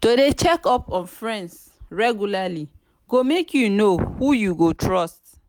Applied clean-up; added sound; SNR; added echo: none; none; none; none.